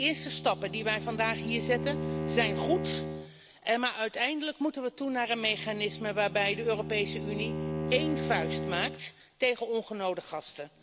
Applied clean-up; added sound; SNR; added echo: none; Bowed string instrument; 6 dB; none.